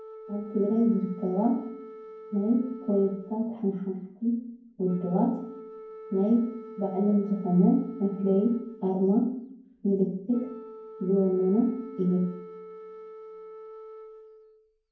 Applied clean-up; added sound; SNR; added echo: none; Wind instrument, woodwind instrument; 17 dB; reverberation time 0.9 s.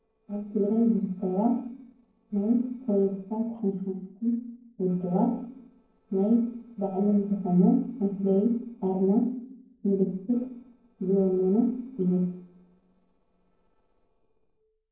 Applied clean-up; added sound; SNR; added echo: neural separator model SepFormer DNS4.